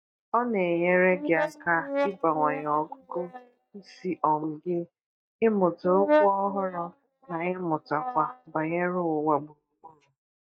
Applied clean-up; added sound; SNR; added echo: neural mask model DeepFilterNet 3.